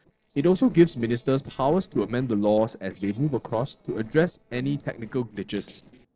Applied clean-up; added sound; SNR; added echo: neural separator model SepFormer DNS4.